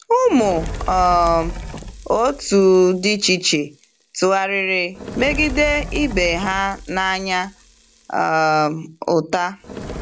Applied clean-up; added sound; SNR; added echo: none; Fire; 13 dB; none.